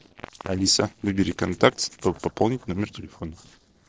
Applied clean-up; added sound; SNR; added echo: neural separator model SepFormer DNS4.